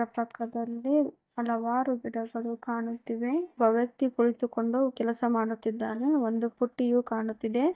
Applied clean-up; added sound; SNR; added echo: neural mask model DeepFilterNet 3.